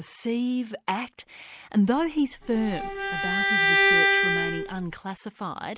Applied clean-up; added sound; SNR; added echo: none; Bowed string instrument; -4 dB; none.